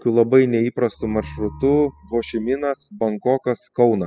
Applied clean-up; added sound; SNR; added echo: classical method spectral subtraction.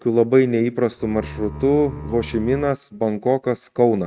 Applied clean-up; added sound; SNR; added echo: neural mask model RNNoise.